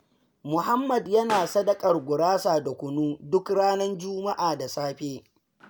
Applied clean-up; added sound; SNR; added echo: none; Explosion; 20 dB; none.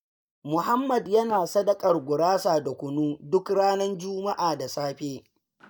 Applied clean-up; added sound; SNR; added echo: neural mask model DeepFilterNet 3.